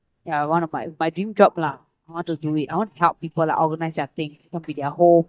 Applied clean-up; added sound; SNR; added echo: neural mask model DeepFilterNet 3.